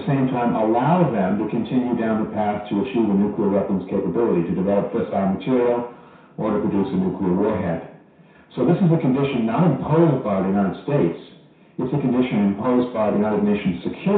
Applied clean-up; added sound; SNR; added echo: none; none; none; reverberation time 0.6 s.